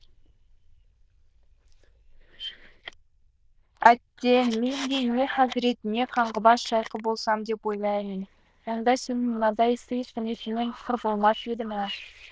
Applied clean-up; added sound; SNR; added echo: neural diffusion model UNIVERSE++.